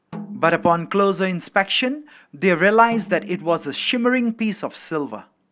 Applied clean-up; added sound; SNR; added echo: none; Snare drum; 20 dB; none.